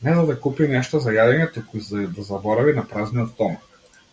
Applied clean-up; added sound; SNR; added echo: none; none; none; none.